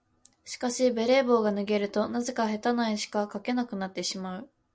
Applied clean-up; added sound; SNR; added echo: none; none; none; none.